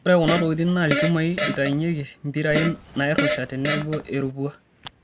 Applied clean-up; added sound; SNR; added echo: none; Fart; 3 dB; none.